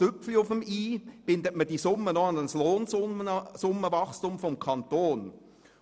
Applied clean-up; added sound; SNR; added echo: none; none; none; none.